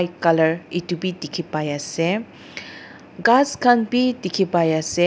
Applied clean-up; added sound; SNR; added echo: none; none; none; none.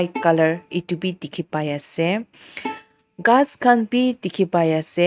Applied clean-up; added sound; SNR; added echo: neural mask model RNNoise.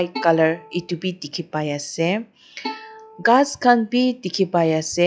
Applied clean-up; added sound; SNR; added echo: classical method log-MMSE.